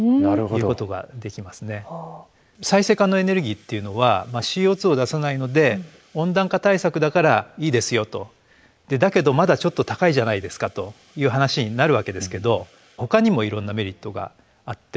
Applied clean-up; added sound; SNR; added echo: neural mask model Resemble Enhance denoiser.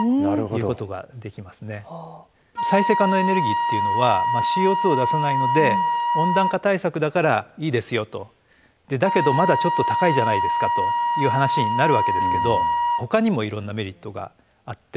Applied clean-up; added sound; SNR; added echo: none; Wind instrument, woodwind instrument; 1 dB; none.